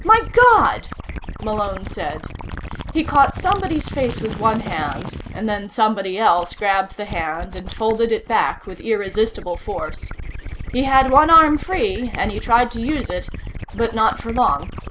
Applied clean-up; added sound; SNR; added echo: none; Gurgling / Liquid; 10 dB; none.